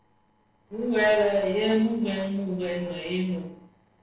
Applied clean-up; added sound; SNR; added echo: neural separator model SepFormer DNS4.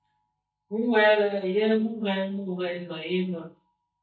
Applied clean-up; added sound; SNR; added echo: neural mask model DeepFilterNet 3.